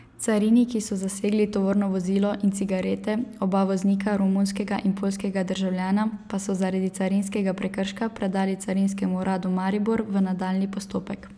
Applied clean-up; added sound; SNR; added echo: none; none; none; none.